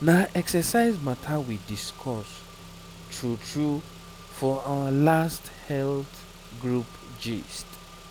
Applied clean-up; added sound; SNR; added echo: none; Engine / Car; 17 dB; none.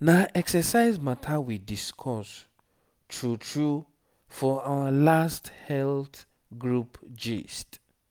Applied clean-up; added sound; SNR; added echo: none; none; none; none.